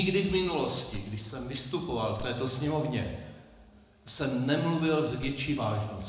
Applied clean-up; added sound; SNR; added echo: none; Wood; 16 dB; reverberation time 0.9 s.